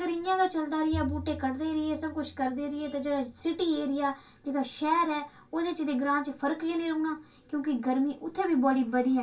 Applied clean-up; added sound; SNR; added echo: none; Bowed string instrument; 14 dB; reverberation time 0.2 s.